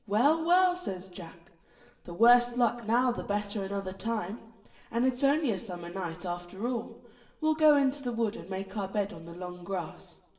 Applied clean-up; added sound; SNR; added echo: none; none; none; reverberation time 0.8 s.